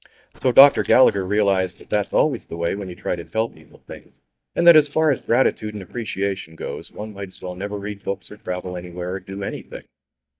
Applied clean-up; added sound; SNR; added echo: neural mask model DeepFilterNet 3.